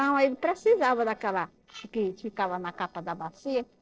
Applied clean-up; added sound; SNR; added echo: neural separator model SepFormer DNS4.